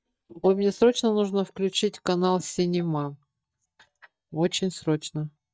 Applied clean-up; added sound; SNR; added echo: neural mask model DeepFilterNet 3.